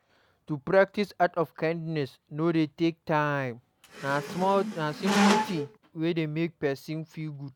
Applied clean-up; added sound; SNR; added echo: none; Squeak; -1 dB; none.